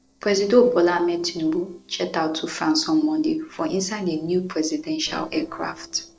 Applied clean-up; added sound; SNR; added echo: neural separator model SepFormer DNS4.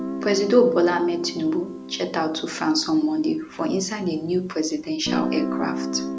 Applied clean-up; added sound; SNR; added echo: none; Guitar; 8 dB; none.